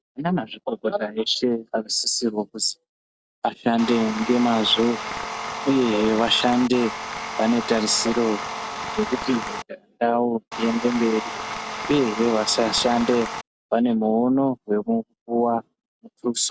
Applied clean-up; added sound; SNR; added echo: none; Tools; 7 dB; none.